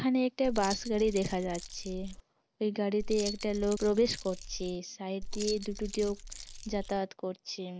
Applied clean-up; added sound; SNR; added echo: none; Keys jangling; 8 dB; none.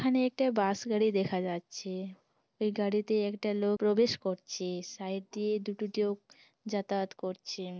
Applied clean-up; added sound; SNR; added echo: none; none; none; none.